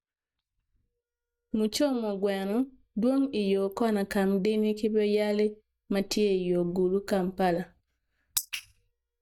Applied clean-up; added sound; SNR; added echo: neural mask model DeepFilterNet 3.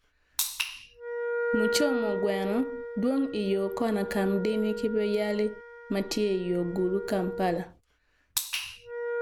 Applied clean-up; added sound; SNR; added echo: none; Wind instrument, woodwind instrument; 6 dB; none.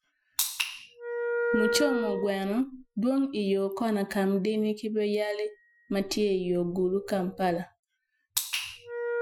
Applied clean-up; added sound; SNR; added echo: classical method Wiener filter.